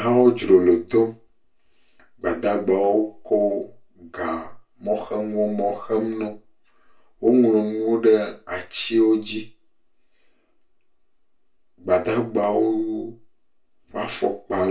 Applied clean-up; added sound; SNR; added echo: none; none; none; reverberation time 0.2 s.